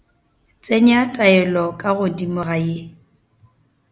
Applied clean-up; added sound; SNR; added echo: none; none; none; none.